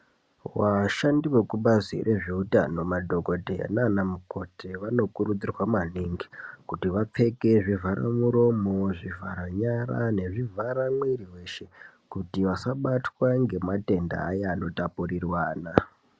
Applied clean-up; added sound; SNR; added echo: none; none; none; none.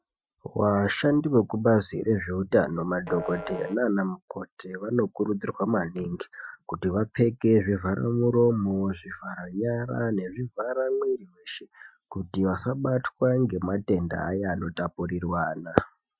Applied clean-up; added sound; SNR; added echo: classical method Wiener filter.